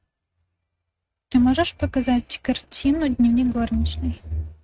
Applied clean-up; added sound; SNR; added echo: neural mask model RNNoise.